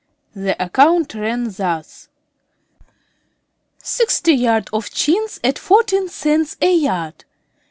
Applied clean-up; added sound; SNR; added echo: none; none; none; none.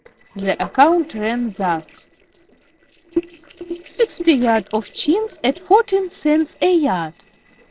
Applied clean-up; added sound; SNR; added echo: neural separator model SepFormer DNS4.